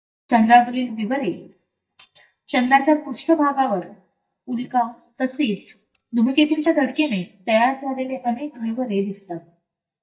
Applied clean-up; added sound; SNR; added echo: neural mask model DeepFilterNet 3.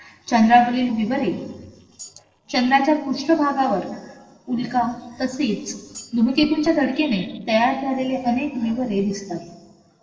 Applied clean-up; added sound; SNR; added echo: neural separator model SepFormer DNS4.